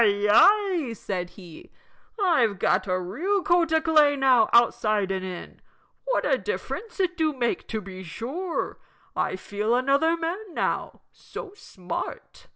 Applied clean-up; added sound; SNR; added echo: none; none; none; none.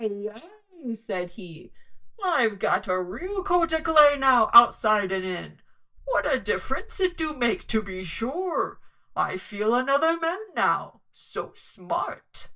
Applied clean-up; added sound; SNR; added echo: neural mask model DeepFilterNet 3.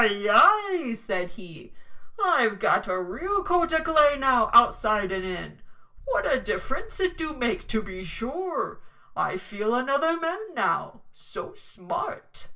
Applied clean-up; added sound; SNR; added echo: none; Idling / Car; 17 dB; reverberation time 0.2 s.